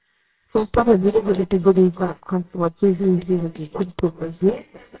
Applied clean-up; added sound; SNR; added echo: neural separator model SepFormer WHAMR!.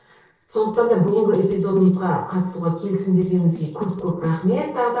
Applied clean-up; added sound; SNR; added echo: neural separator model SepFormer DNS4.